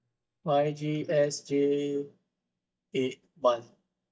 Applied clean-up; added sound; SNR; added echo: neural mask model DeepFilterNet 3.